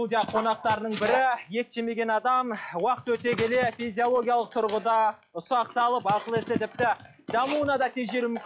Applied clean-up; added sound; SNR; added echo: classical method log-MMSE.